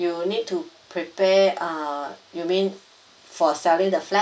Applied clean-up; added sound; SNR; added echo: none; none; none; none.